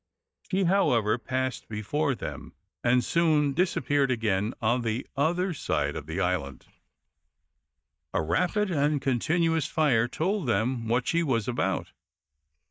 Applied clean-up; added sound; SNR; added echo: neural mask model DeepFilterNet 3.